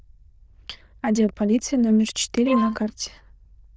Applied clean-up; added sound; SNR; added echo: neural diffusion model UNIVERSE++.